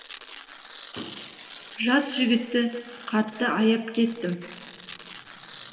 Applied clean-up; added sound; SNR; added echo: none; Tearing; 18 dB; reverberation time 1.7 s.